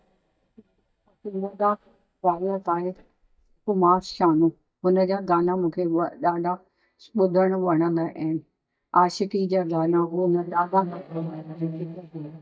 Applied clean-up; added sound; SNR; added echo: neural mask model DeepFilterNet 3.